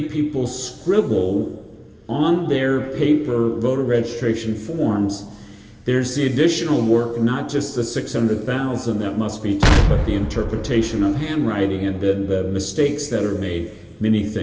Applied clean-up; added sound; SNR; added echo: none; Explosion; -1 dB; reverberation time 1.8 s.